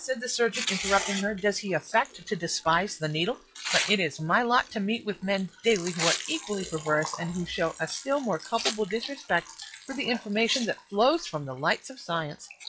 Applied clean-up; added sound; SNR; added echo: classical method log-MMSE.